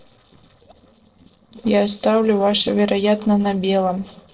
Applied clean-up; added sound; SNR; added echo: neural separator model SepFormer DNS4.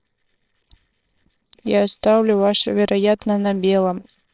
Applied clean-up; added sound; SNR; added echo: neural separator model SepFormer WHAMR!.